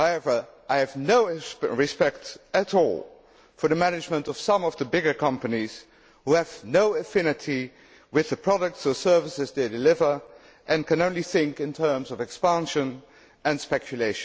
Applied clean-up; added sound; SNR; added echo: none; none; none; none.